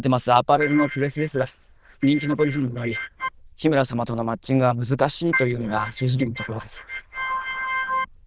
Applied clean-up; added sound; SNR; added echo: neural diffusion model UNIVERSE++.